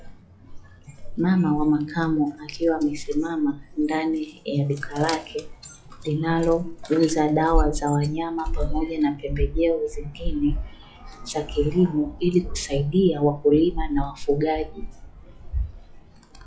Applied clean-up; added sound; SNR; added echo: classical method log-MMSE.